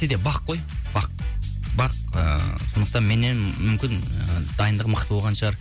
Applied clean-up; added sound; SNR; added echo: none; none; none; none.